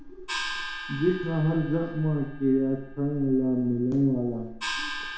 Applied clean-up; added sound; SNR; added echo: none; Gong; 10 dB; reverberation time 0.6 s.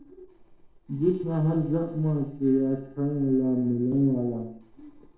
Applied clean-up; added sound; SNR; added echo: neural separator model SepFormer DNS4.